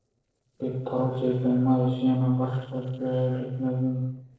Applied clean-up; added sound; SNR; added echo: neural separator model SepFormer DNS4.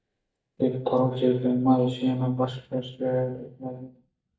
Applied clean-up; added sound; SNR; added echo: neural mask model DeepFilterNet 3.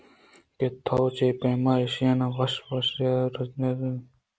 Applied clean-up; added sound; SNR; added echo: none; none; none; none.